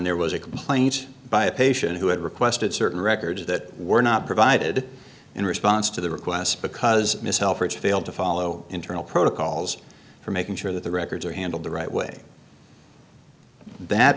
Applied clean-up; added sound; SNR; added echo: none; none; none; none.